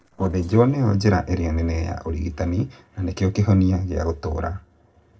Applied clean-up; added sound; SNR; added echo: neural separator model SepFormer DNS4.